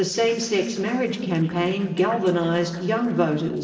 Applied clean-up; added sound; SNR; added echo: neural separator model SepFormer DNS4.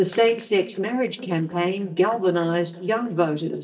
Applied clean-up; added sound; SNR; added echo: neural mask model DeepFilterNet 3.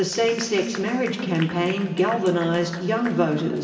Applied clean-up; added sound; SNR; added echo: none; Applause / Clapping; 17 dB; reverberation time 2.4 s.